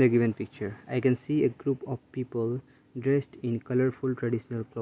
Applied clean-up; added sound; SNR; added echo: none; none; none; none.